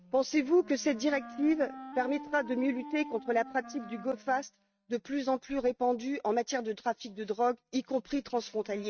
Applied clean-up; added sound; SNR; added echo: neural mask model RNNoise.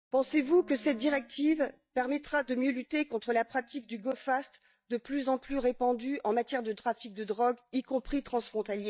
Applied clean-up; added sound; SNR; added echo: neural mask model DeepFilterNet 3.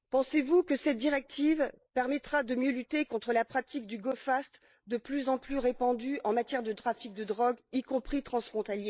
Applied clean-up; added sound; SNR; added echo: neural mask model Resemble Enhance denoiser.